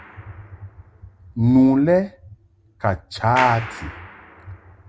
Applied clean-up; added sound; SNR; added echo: none; Clapping; 15 dB; none.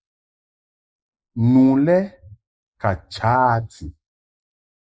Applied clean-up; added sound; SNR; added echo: neural mask model Resemble Enhance denoiser.